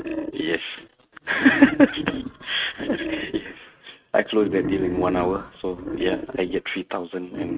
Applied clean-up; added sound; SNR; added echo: neural mask model RNNoise.